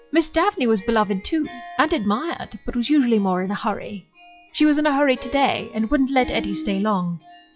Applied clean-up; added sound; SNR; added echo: classical method log-MMSE.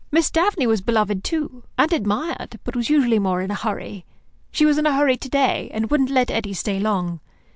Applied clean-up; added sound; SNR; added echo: none; none; none; none.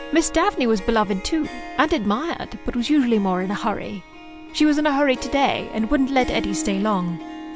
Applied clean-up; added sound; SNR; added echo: none; Harp; 13 dB; none.